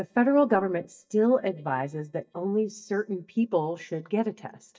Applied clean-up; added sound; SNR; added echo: neural mask model DeepFilterNet 3.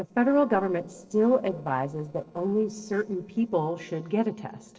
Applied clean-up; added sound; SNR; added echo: neural separator model SepFormer DNS4.